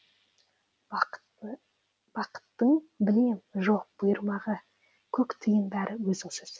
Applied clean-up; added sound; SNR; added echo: none; none; none; none.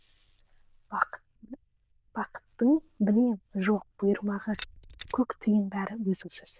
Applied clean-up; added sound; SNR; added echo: neural diffusion model UNIVERSE++.